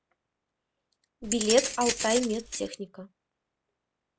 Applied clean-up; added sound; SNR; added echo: none; Keys jangling; 1 dB; none.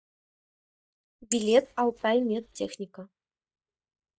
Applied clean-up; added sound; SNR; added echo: neural mask model DeepFilterNet 3.